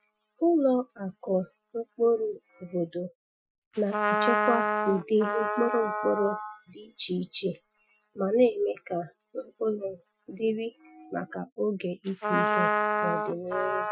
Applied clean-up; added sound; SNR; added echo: classical method Wiener filter.